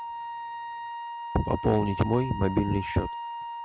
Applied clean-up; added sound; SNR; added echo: none; Wind instrument, woodwind instrument; 7 dB; none.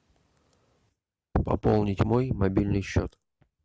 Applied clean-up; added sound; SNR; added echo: none; none; none; none.